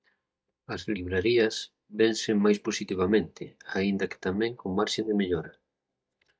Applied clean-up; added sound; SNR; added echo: neural mask model DeepFilterNet 3.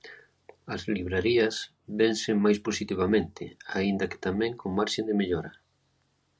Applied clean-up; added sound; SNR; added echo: none; none; none; none.